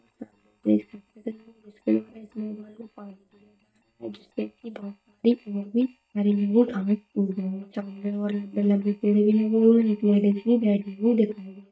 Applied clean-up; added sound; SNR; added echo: neural mask model DeepFilterNet 3.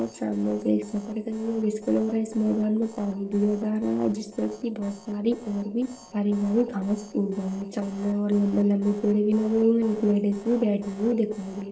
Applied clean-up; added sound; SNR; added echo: neural separator model SepFormer DNS4.